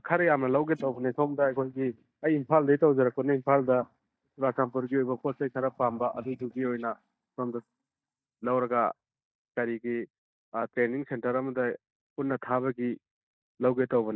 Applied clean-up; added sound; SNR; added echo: neural mask model DeepFilterNet 3.